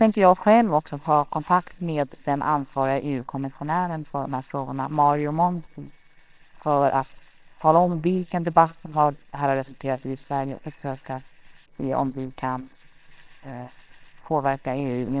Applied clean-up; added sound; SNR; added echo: neural separator model SepFormer WHAMR!.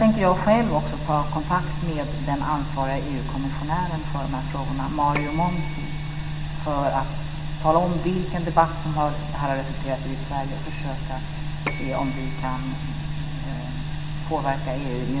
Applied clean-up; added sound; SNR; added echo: none; Bell / Telephone; 15 dB; reverberation time 1.6 s.